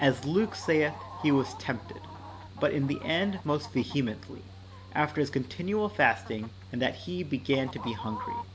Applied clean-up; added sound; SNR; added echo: none; Chicken, rooster + Mechanical fan; 13 dB; none.